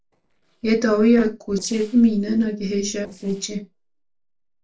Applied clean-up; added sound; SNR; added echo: neural separator model SepFormer DNS4.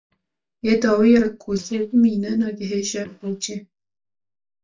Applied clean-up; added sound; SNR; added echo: neural mask model DeepFilterNet 3.